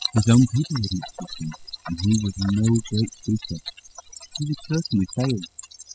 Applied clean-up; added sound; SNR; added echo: classical method spectral subtraction.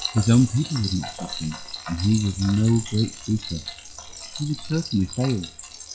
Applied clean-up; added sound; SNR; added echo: classical method log-MMSE.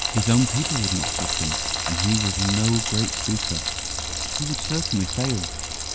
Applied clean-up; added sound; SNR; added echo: none; Frying (food); 1 dB; none.